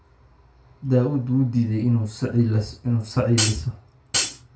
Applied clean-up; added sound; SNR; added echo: none; Hi-hat; 2 dB; reverberation time 0.3 s.